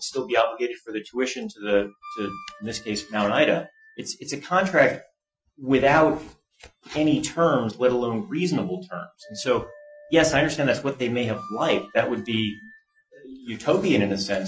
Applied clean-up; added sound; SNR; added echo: classical method Wiener filter.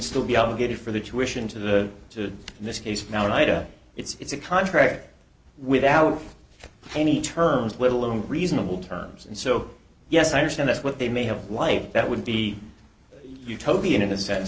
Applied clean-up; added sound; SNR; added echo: none; none; none; none.